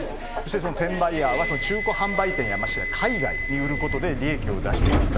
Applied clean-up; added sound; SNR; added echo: none; Subway, metro, underground; -1 dB; none.